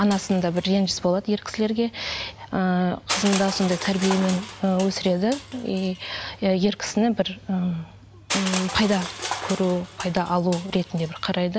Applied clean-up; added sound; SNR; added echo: none; Crushing; 12 dB; none.